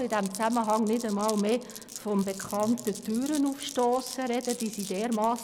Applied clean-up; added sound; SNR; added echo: none; Glass; 15 dB; none.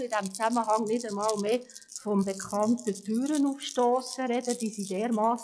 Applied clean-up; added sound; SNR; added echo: classical method log-MMSE.